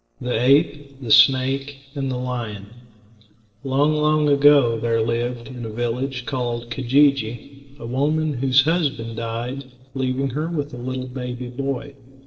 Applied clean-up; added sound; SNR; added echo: neural separator model SepFormer DNS4.